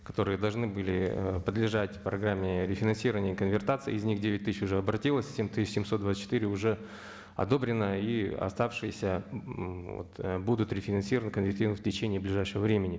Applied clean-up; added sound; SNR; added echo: none; none; none; none.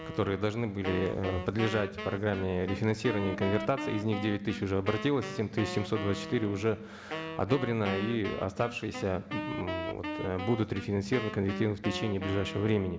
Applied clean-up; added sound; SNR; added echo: none; Wind instrument, woodwind instrument; 9 dB; none.